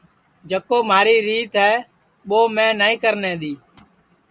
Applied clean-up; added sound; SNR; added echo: none; none; none; none.